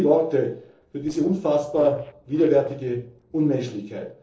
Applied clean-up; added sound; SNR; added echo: neural separator model SepFormer DNS4.